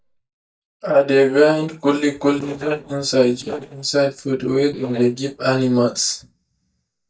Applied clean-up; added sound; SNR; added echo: neural mask model DeepFilterNet 3.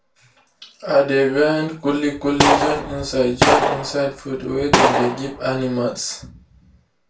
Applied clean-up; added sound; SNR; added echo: none; Gunshot, gunfire; -2 dB; reverberation time 0.3 s.